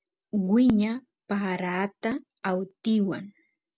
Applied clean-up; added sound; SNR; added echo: none; none; none; none.